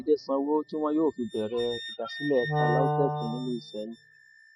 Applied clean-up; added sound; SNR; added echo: classical method spectral subtraction.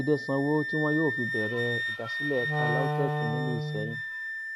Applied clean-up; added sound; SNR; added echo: none; Wind instrument, woodwind instrument + Wind instrument, woodwind instrument; 0 dB; none.